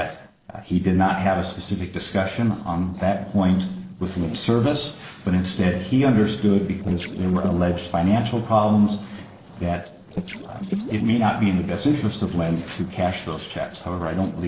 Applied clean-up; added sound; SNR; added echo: neural separator model SepFormer DNS4.